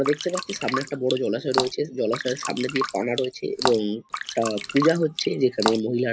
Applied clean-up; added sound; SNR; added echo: none; Drip; 7 dB; none.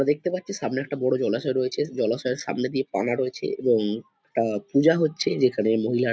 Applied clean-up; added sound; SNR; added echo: none; none; none; none.